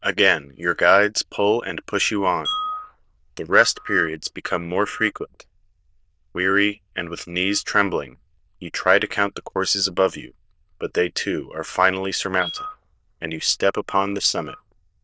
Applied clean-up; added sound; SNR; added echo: neural diffusion model UNIVERSE++.